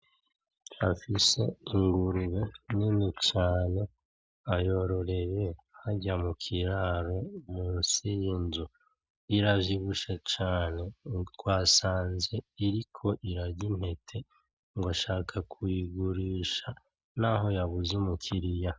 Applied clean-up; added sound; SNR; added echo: none; none; none; none.